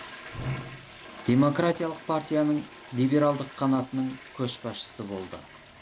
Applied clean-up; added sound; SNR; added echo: none; Toilet flush; 14 dB; none.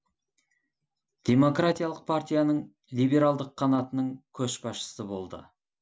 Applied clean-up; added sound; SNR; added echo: none; none; none; none.